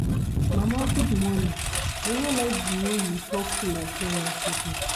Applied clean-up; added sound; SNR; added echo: none; Engine; -2 dB; none.